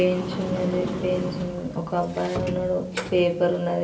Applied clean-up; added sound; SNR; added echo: none; Sliding door; 8 dB; reverberation time 0.3 s.